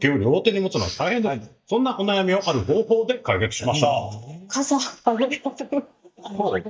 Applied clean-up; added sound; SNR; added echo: neural mask model DeepFilterNet 3.